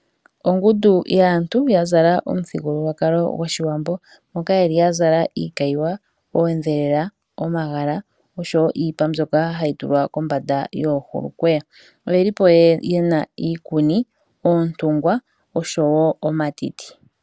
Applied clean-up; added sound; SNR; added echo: none; none; none; none.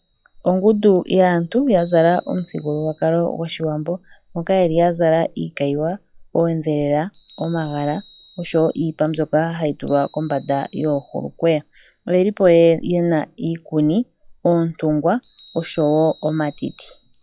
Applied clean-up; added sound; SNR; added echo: classical method log-MMSE.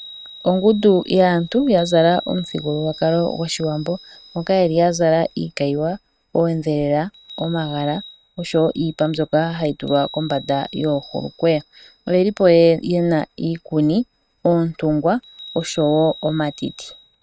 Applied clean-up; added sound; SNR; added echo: neural mask model RNNoise.